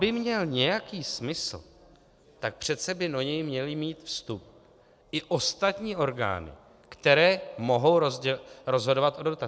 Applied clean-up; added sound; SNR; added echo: none; none; none; none.